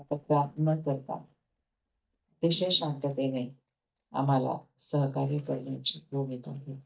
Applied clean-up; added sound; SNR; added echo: neural mask model DeepFilterNet 3.